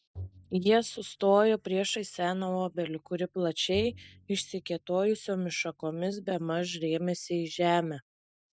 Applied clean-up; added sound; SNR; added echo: neural mask model RNNoise.